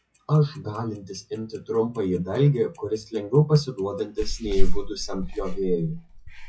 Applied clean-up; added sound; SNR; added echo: classical method WPE with log-MMSE.